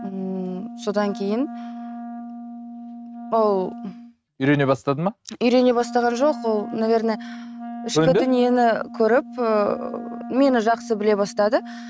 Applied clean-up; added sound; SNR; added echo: neural mask model RNNoise.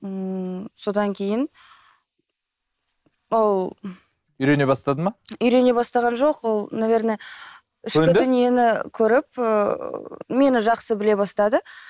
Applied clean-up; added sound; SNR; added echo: neural mask model Resemble Enhance denoiser.